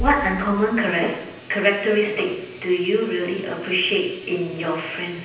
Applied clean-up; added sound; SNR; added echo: none; Bass drum; 15 dB; reverberation time 0.9 s.